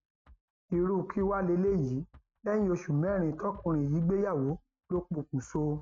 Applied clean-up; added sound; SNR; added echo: neural mask model RNNoise.